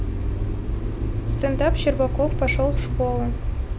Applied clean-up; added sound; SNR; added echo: none; Motor vehicle (road); -2 dB; none.